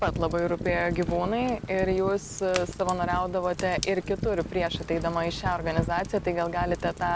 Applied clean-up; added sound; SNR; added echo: none; Fire; 7 dB; none.